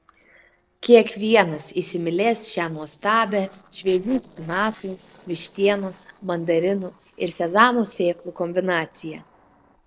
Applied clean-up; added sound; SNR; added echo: neural separator model SepFormer DNS4.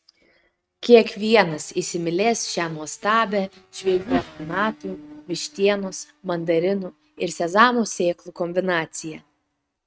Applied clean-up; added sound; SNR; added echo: neural mask model RNNoise.